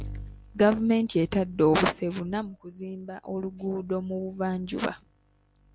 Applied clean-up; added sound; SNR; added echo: none; none; none; none.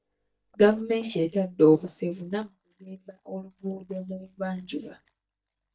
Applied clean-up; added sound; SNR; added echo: neural mask model DeepFilterNet 3.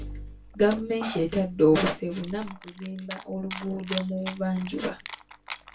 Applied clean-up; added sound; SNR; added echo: none; Chewing, mastication; 13 dB; reverberation time 0.2 s.